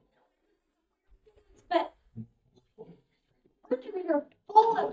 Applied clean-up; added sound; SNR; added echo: neural mask model DeepFilterNet 3.